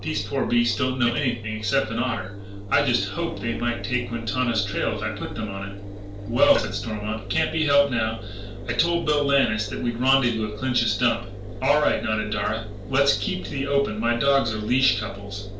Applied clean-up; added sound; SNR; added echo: none; Engine; 10 dB; reverberation time 0.3 s.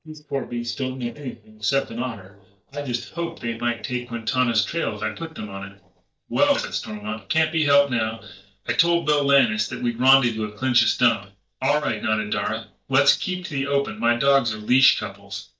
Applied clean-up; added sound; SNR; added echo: neural mask model DeepFilterNet 3.